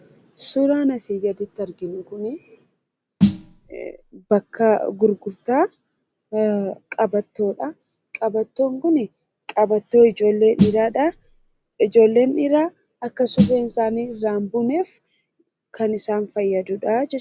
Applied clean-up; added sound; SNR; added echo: none; Snare drum; 4 dB; none.